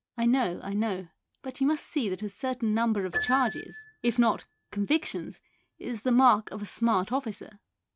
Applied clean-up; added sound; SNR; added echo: neural mask model RNNoise.